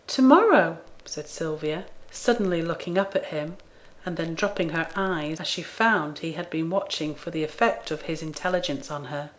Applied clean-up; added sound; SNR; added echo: none; Crackle; 18 dB; none.